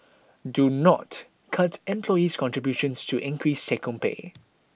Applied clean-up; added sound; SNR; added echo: none; none; none; none.